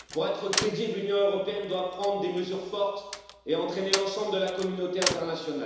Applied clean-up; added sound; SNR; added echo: none; Slam; 8 dB; reverberation time 1.0 s.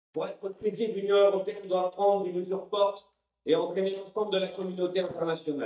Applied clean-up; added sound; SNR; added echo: neural mask model DeepFilterNet 3.